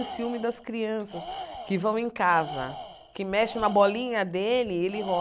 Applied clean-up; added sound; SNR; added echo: none; Tools; 14 dB; none.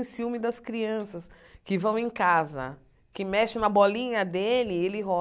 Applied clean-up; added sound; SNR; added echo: none; none; none; none.